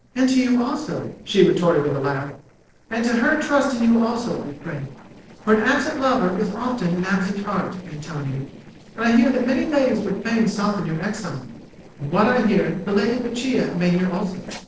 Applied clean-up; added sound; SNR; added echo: neural separator model SepFormer DNS4.